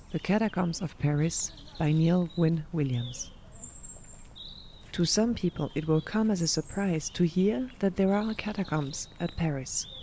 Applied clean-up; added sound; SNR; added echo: none; Bird; 18 dB; none.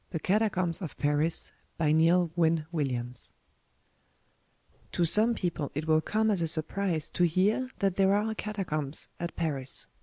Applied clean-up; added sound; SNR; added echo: none; none; none; none.